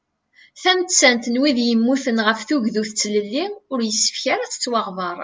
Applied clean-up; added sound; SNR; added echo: none; none; none; none.